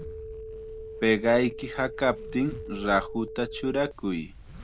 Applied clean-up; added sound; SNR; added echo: none; Telephone + Zipper (clothing); 11 dB; none.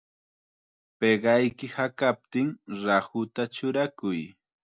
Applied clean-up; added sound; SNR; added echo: none; none; none; none.